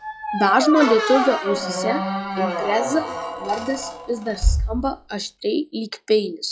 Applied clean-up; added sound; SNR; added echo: classical method log-MMSE.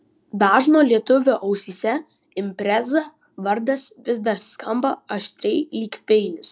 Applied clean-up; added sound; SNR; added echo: none; none; none; none.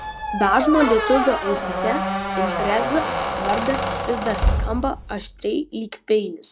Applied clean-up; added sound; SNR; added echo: none; Squeak; 1 dB; none.